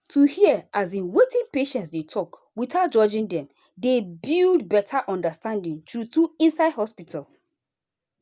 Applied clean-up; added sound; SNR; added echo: none; none; none; none.